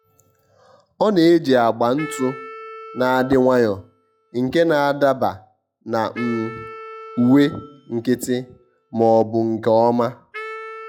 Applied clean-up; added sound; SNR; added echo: classical method log-MMSE.